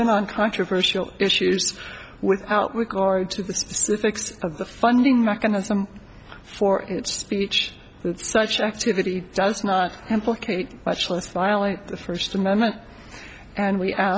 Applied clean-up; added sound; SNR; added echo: none; none; none; none.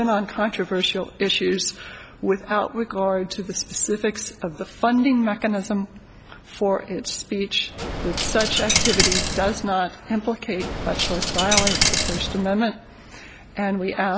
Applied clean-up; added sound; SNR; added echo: none; Coin (dropping); -1 dB; none.